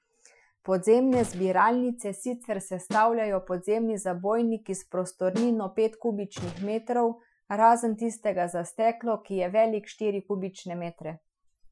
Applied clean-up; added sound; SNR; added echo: classical method Wiener filter.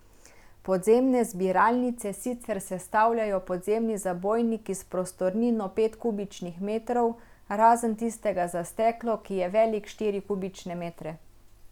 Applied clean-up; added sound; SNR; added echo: none; none; none; none.